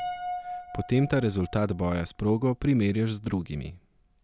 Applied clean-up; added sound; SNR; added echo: none; Piano; 13 dB; none.